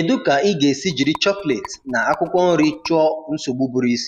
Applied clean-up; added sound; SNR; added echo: none; Rattle; 18 dB; none.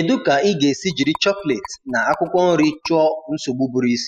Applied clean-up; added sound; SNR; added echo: classical method spectral subtraction.